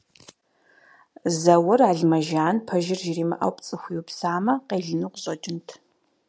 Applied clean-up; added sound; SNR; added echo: none; none; none; none.